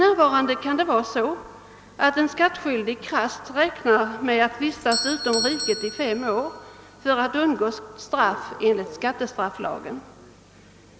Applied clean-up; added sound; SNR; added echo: none; Doorbell; 14 dB; none.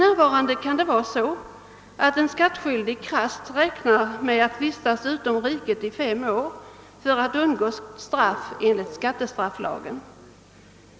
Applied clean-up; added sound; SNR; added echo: none; none; none; none.